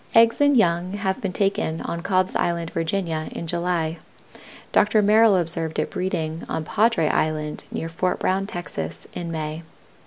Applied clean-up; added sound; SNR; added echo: none; none; none; none.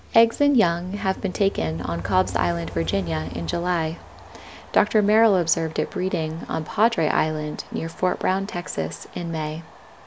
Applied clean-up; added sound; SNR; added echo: none; Train; 16 dB; none.